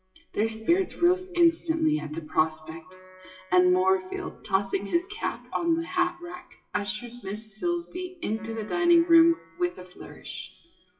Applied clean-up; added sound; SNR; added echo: classical method WPE with log-MMSE.